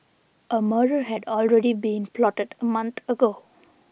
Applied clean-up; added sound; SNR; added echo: none; none; none; none.